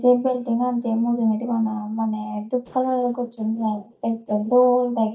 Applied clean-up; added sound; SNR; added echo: neural mask model DeepFilterNet 3.